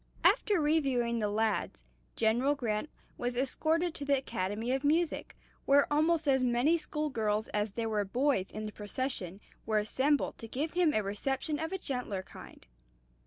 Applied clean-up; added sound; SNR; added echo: none; none; none; none.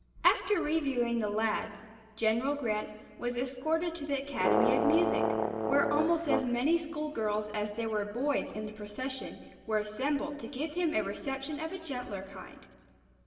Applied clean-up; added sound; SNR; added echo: none; Brass instrument; -1 dB; reverberation time 2.3 s.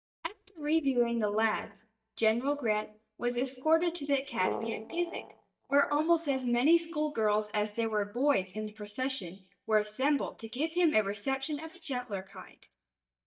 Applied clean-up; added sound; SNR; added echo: neural mask model DeepFilterNet 3.